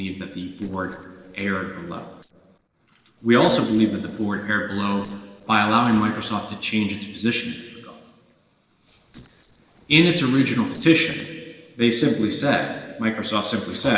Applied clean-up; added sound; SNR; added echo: neural separator model SepFormer DNS4.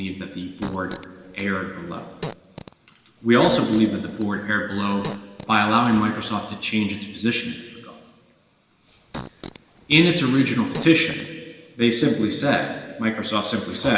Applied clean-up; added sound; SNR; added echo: none; Fart; 16 dB; reverberation time 2.0 s.